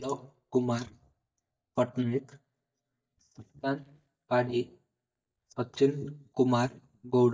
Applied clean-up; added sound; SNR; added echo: neural mask model DeepFilterNet 3.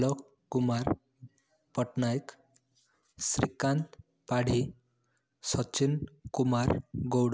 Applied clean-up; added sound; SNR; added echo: none; none; none; none.